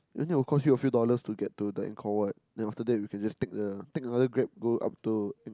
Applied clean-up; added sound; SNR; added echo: none; none; none; none.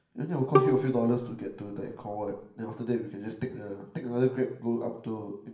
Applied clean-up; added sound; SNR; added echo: none; Bowed string instrument; 0 dB; reverberation time 0.9 s.